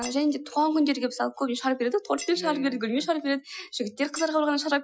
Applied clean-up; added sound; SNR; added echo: classical method Wiener filter.